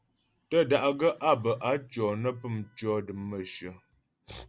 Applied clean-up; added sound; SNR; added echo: none; none; none; none.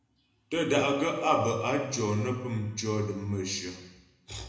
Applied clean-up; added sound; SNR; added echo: none; none; none; reverberation time 0.9 s.